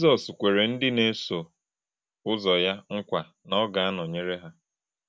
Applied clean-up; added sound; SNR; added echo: none; none; none; none.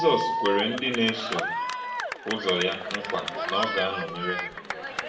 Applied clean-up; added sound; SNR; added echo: none; Cheering; 2 dB; reverberation time 0.7 s.